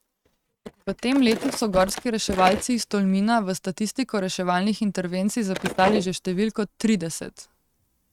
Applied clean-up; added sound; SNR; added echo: neural mask model RNNoise.